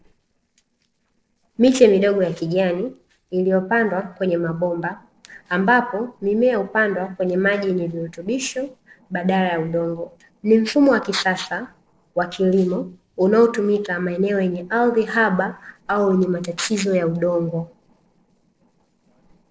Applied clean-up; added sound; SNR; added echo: neural separator model SepFormer DNS4.